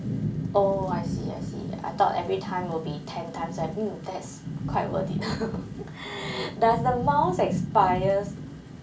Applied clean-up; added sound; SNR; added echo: none; Rain / Thunderstorm; 5 dB; reverberation time 0.3 s.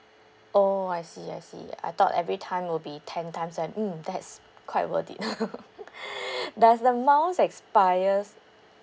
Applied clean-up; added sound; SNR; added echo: none; none; none; none.